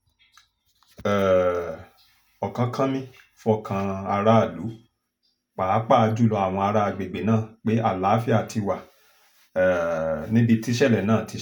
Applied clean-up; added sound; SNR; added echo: none; none; none; none.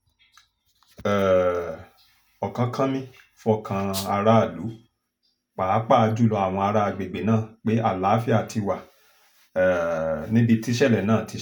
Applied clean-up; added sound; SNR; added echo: none; Rattle (instrument); 10 dB; none.